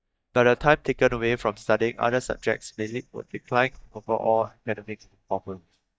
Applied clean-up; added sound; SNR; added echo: neural mask model DeepFilterNet 3.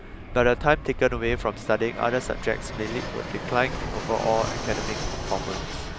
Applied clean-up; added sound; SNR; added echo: none; Fixed-wing aircraft, airplane; 6 dB; none.